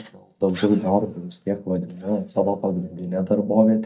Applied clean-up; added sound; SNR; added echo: neural mask model DeepFilterNet 3.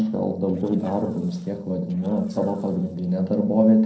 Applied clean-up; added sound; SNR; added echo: neural separator model SepFormer DNS4.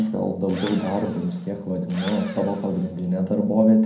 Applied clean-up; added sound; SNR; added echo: none; Engine / Drill; 17 dB; reverberation time 0.6 s.